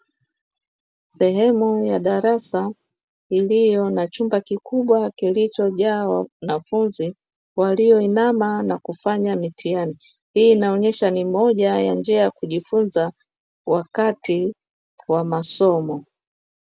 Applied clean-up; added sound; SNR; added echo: none; none; none; none.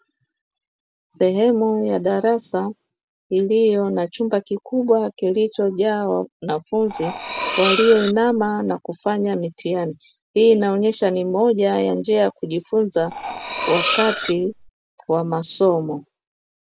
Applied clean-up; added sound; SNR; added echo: none; Cutlery, silverware; 5 dB; none.